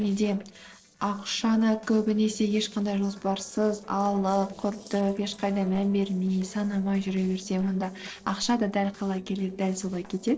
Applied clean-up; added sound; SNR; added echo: neural separator model SepFormer DNS4.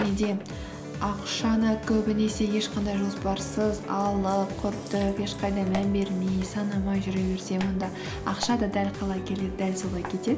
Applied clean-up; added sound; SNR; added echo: none; Engine; 15 dB; none.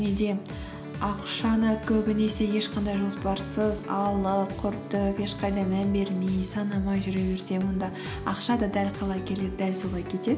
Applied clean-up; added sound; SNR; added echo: none; none; none; none.